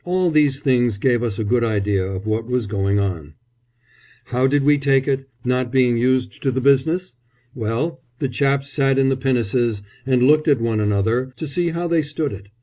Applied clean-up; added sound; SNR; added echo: none; none; none; none.